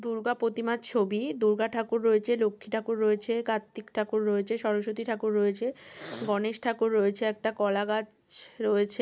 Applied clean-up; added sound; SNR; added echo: none; none; none; none.